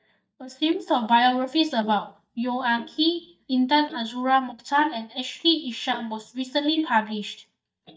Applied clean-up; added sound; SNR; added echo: neural mask model DeepFilterNet 3.